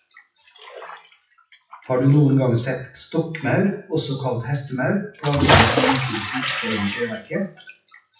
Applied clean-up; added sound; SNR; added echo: classical method WPE with log-MMSE.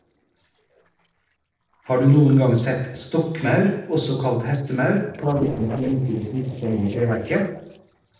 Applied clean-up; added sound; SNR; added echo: neural separator model SepFormer DNS4.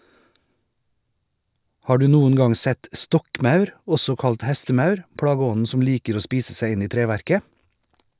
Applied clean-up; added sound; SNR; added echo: none; none; none; none.